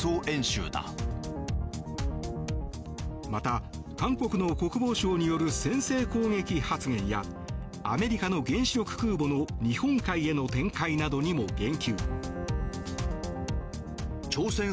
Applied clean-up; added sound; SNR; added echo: none; Bowed string instrument; 18 dB; none.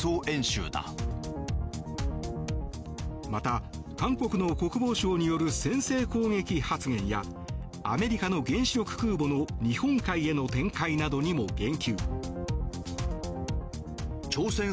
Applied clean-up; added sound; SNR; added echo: none; none; none; none.